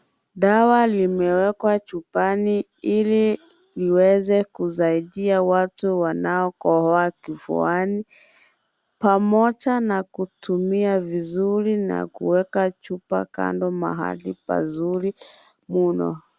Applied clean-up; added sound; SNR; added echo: none; none; none; none.